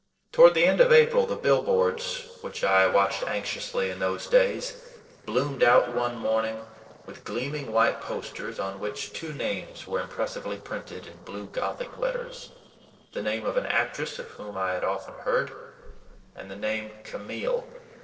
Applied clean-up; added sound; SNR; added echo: neural separator model SepFormer DNS4.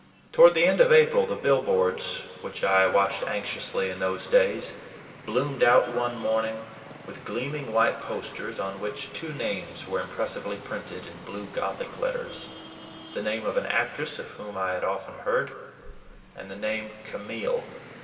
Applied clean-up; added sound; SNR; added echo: none; Traffic noise, roadway noise; 19 dB; reverberation time 2.1 s.